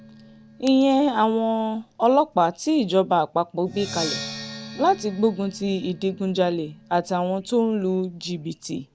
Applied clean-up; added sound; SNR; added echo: none; Percussion; 17 dB; none.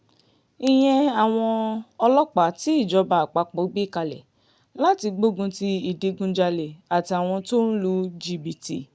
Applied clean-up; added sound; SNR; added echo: none; none; none; none.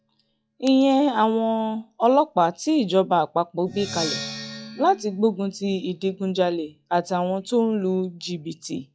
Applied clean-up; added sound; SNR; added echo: classical method log-MMSE.